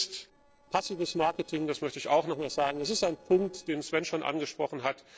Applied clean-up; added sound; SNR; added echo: neural separator model SepFormer DNS4.